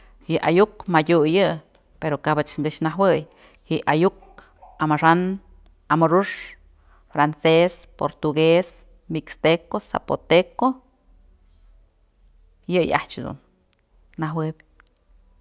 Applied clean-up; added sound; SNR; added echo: none; none; none; none.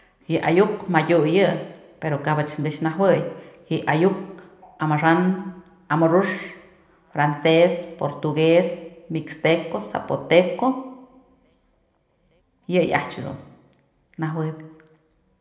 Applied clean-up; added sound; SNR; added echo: none; none; none; reverberation time 0.9 s.